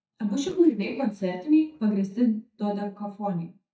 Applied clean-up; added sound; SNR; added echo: neural mask model DeepFilterNet 3.